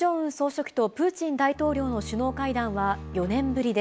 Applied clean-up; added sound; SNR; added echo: none; Bowed string instrument; 12 dB; none.